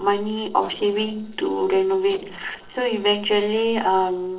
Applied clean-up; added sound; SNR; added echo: neural separator model SepFormer DNS4.